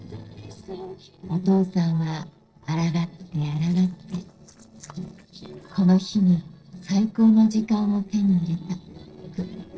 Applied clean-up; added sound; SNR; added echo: neural separator model SepFormer DNS4.